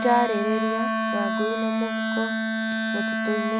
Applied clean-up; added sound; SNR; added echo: none; Wind instrument, woodwind instrument; -2 dB; none.